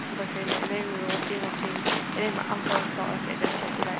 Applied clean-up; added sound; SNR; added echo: none; Waves, surf; -4 dB; none.